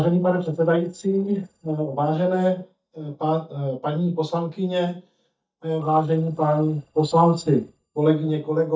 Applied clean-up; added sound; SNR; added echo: neural mask model DeepFilterNet 3.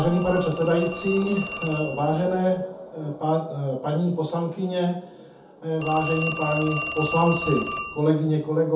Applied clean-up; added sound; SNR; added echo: none; Telephone; 3 dB; reverberation time 0.5 s.